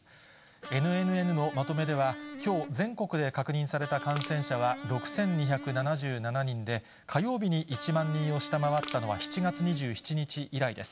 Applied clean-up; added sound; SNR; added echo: none; Crushing + Electric guitar; 12 dB; none.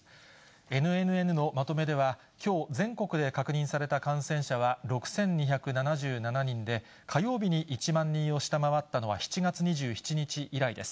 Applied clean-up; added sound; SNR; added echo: none; none; none; none.